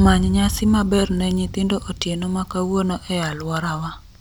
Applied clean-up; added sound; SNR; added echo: none; Boom; 9 dB; none.